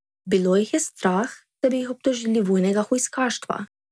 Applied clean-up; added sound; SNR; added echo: none; none; none; none.